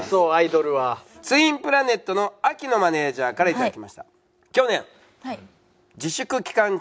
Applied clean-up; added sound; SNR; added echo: none; none; none; none.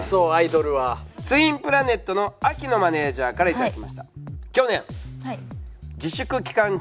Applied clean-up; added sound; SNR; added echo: none; Bass guitar; 14 dB; none.